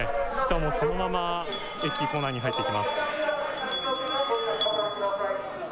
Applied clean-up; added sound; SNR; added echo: none; Bell; 4 dB; none.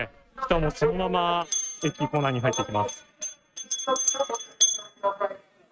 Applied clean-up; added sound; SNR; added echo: neural mask model RNNoise.